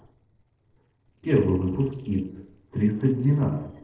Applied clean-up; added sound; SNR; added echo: neural separator model SepFormer DNS4.